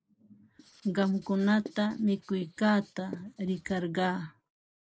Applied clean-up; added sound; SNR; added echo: neural mask model Resemble Enhance denoiser.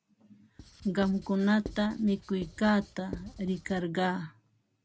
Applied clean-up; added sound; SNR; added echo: none; Writing; 16 dB; none.